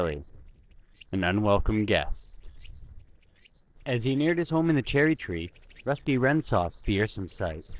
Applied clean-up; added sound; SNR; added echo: neural separator model SepFormer DNS4.